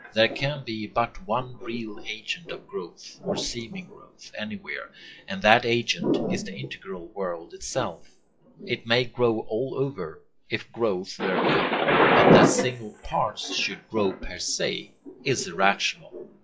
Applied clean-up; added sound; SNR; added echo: classical method WPE with log-MMSE.